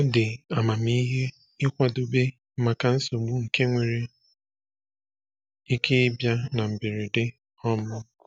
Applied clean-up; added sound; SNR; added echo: none; none; none; none.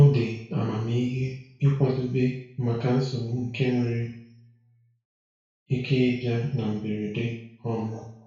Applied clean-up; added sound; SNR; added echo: none; none; none; reverberation time 0.6 s.